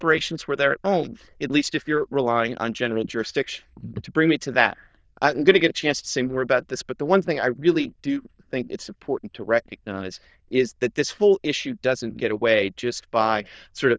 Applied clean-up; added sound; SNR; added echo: neural diffusion model UNIVERSE++.